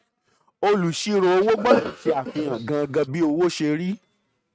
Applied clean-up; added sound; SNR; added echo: neural mask model RNNoise.